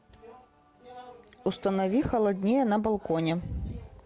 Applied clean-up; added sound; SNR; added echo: none; none; none; none.